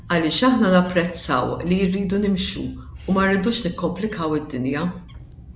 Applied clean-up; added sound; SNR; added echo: none; Bird; 18 dB; none.